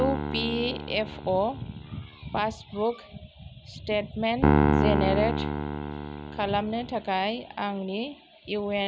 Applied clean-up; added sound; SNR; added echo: none; Piano; 1 dB; none.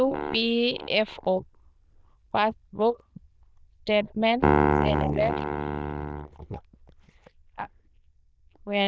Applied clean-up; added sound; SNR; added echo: neural diffusion model UNIVERSE++.